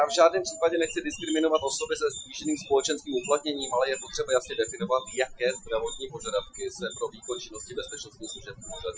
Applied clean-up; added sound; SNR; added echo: classical method Wiener filter.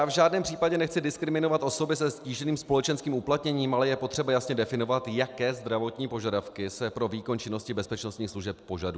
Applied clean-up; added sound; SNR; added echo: none; none; none; none.